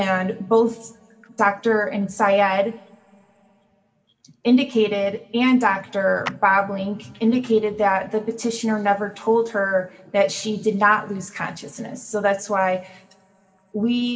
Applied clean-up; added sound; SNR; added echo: none; Clapping; 17 dB; reverberation time 1.9 s.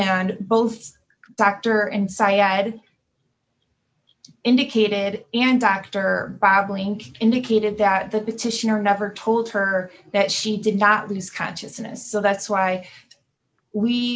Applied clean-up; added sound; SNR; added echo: none; none; none; none.